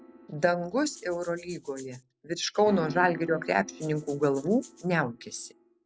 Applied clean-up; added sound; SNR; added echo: none; Rattle (instrument) + Piano; 16 dB; none.